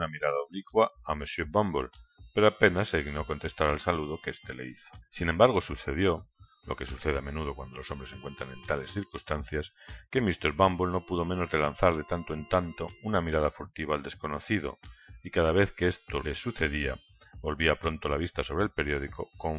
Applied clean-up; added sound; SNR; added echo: classical method Wiener filter.